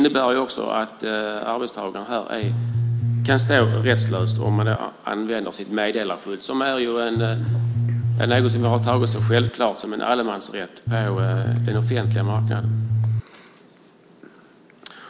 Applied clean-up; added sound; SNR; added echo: none; Bass guitar; -4 dB; none.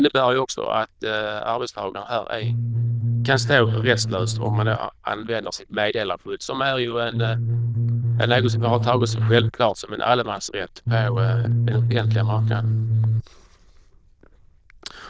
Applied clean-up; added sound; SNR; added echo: neural diffusion model UNIVERSE++.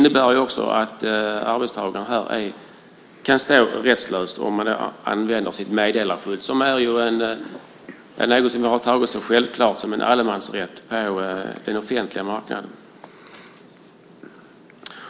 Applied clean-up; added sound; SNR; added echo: none; none; none; none.